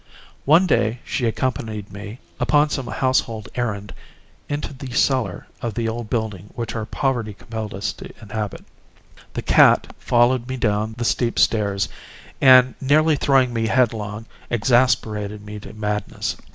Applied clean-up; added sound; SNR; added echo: none; none; none; none.